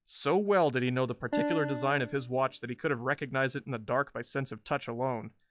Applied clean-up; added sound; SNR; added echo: classical method log-MMSE.